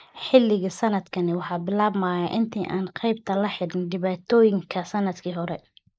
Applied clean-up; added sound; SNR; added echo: neural mask model Resemble Enhance denoiser.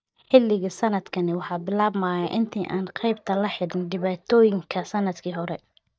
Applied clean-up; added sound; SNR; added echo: neural mask model DeepFilterNet 3.